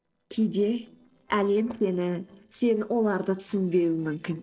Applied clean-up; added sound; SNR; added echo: neural separator model SepFormer DNS4.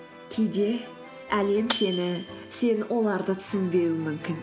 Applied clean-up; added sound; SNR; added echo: none; Tambourine; 8 dB; none.